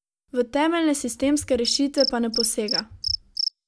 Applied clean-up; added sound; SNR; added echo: none; Cricket; 7 dB; none.